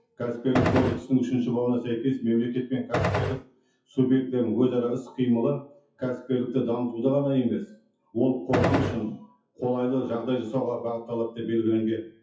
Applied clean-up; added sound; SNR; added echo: classical method WPE with log-MMSE.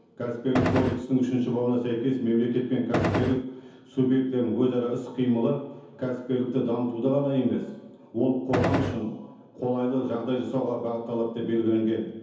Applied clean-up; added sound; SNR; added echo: none; Gunshot, gunfire; 0 dB; reverberation time 0.7 s.